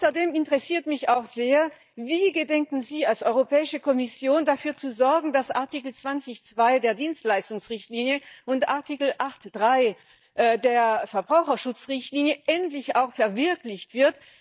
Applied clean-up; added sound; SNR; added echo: neural mask model DeepFilterNet 3.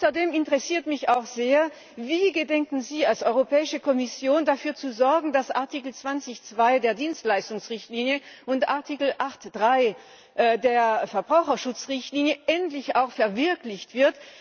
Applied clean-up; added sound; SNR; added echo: none; none; none; none.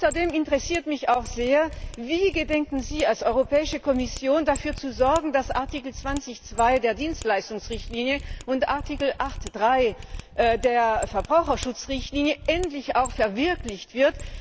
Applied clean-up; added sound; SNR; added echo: none; Mechanisms; 13 dB; none.